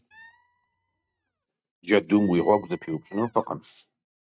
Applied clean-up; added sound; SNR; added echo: neural mask model RNNoise.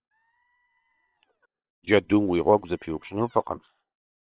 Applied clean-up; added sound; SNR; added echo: neural separator model SepFormer WHAM!.